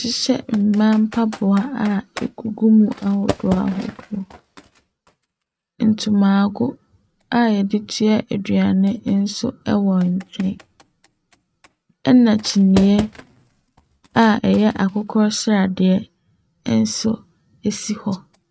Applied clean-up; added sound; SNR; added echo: neural mask model RNNoise.